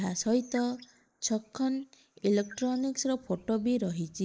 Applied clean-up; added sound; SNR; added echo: neural mask model Resemble Enhance denoiser.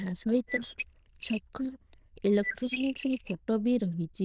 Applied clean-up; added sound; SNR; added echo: neural diffusion model UNIVERSE++.